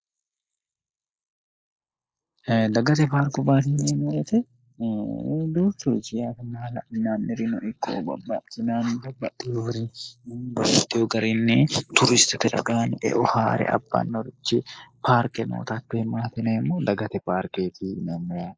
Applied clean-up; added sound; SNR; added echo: neural mask model Resemble Enhance denoiser.